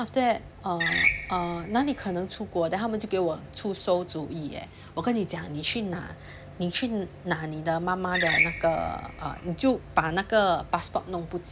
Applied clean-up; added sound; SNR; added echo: none; Screech; 1 dB; none.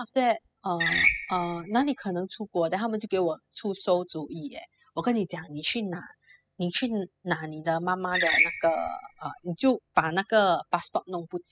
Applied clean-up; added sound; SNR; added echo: classical method spectral subtraction.